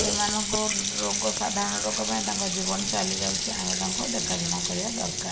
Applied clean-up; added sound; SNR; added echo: none; Water tap, faucet; -2 dB; reverberation time 2.0 s.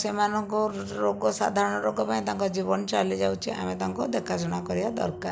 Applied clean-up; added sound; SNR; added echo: none; none; none; none.